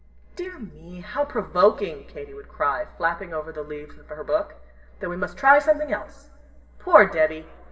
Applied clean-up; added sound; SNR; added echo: none; none; none; reverberation time 2.0 s.